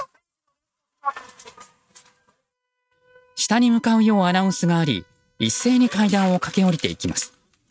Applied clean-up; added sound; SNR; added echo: neural mask model RNNoise.